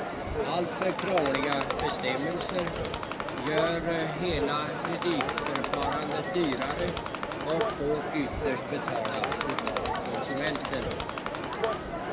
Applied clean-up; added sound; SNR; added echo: none; Crowd; -1 dB; reverberation time 0.9 s.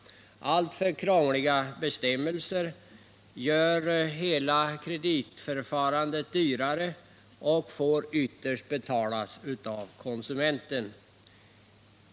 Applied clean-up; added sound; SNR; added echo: none; none; none; none.